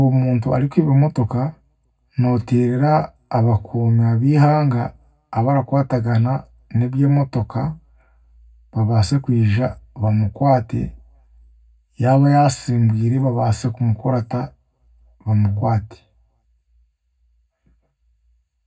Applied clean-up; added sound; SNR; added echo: none; none; none; reverberation time 0.3 s.